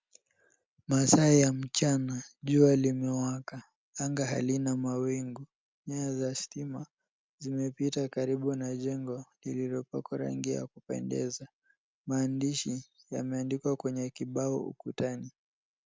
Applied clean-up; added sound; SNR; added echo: none; none; none; none.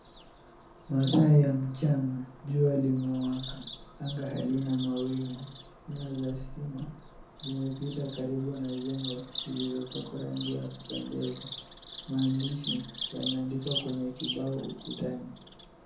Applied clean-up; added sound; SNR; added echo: none; Bird vocalization, bird call, bird song; 11 dB; reverberation time 0.5 s.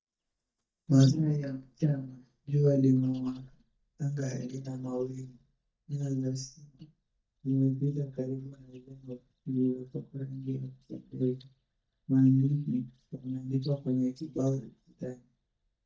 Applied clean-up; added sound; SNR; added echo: neural mask model DeepFilterNet 3.